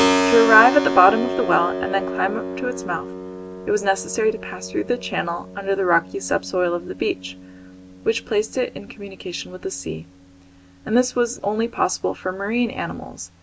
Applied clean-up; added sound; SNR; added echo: none; Keyboard (musical); 6 dB; none.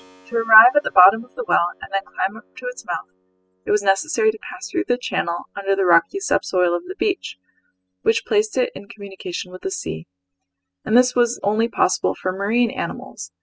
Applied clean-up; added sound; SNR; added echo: classical method spectral subtraction.